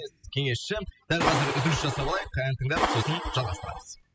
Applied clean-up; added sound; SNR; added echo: classical method spectral subtraction.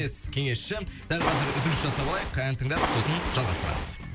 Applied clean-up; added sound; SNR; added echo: none; Waves, surf; 1 dB; none.